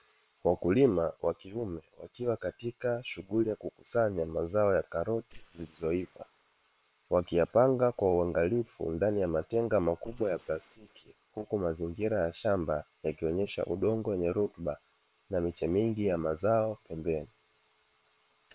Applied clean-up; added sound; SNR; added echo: neural separator model SepFormer WHAM!.